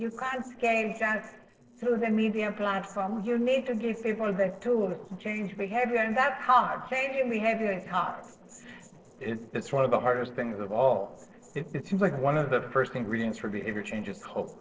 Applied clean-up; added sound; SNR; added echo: neural separator model SepFormer DNS4.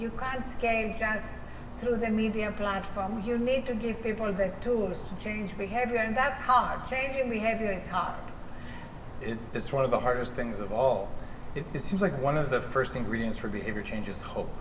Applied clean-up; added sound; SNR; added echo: none; Insect; 4 dB; reverberation time 0.8 s.